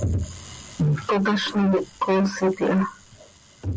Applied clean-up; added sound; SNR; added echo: none; none; none; none.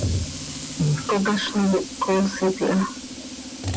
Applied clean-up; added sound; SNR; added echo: none; Tools; 11 dB; none.